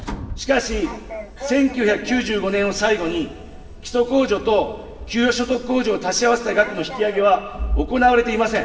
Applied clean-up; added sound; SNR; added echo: none; Sliding door; 12 dB; reverberation time 2.5 s.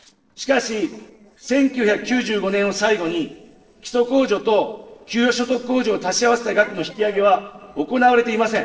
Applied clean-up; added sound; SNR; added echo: neural separator model SepFormer DNS4.